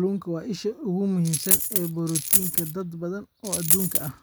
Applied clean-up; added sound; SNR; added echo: none; Coin (dropping); -4 dB; none.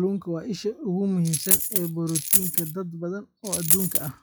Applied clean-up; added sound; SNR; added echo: classical method log-MMSE.